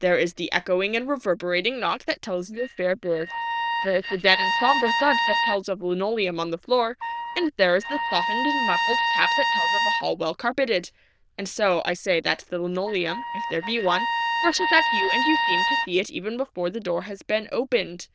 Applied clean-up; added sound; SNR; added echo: neural diffusion model UNIVERSE++.